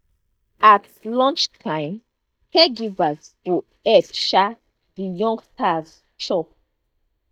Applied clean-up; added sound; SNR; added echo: neural mask model DeepFilterNet 3.